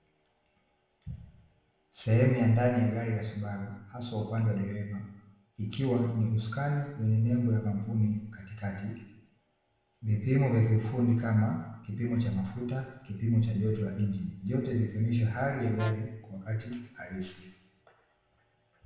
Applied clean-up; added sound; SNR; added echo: none; Brass instrument; 17 dB; reverberation time 0.9 s.